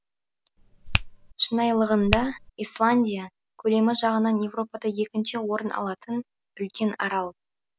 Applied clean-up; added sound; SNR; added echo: none; Finger snapping; 4 dB; none.